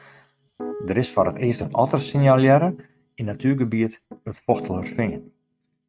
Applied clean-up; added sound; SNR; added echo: neural mask model RNNoise.